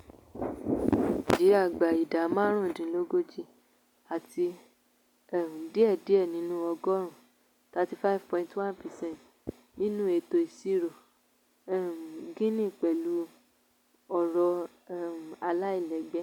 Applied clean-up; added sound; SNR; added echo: none; none; none; none.